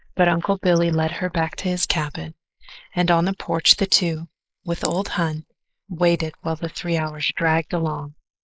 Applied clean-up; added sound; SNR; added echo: neural mask model Resemble Enhance denoiser.